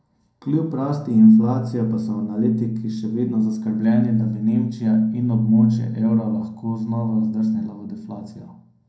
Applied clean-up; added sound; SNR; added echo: none; none; none; reverberation time 0.5 s.